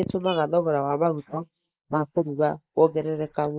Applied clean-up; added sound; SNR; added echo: neural mask model Resemble Enhance denoiser.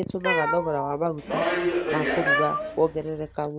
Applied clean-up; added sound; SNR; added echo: none; Cat + Subway, metro, underground; -1 dB; none.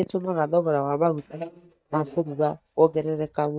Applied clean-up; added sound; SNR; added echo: neural mask model DeepFilterNet 3.